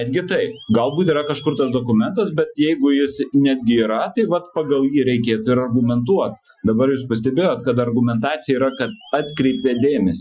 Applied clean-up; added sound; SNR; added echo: classical method Wiener filter.